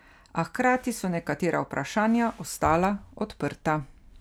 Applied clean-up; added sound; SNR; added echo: none; none; none; none.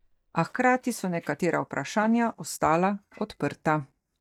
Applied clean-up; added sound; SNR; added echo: neural mask model DeepFilterNet 3.